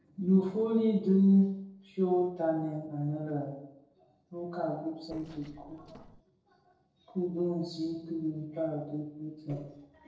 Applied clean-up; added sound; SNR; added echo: neural separator model SepFormer DNS4.